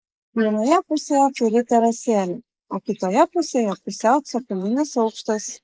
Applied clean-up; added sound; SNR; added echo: neural mask model Resemble Enhance denoiser.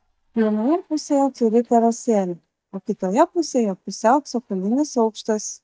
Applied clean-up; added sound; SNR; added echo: neural mask model DeepFilterNet 3.